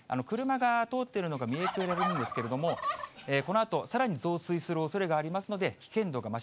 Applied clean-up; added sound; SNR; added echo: none; Fowl; 5 dB; none.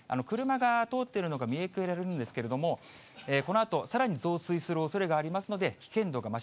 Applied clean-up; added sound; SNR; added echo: none; none; none; none.